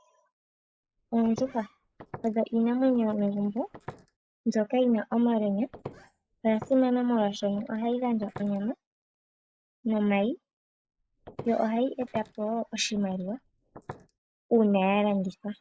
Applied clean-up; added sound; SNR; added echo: neural mask model Resemble Enhance denoiser.